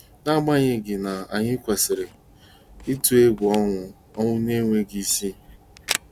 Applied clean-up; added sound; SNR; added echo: none; Camera; 16 dB; none.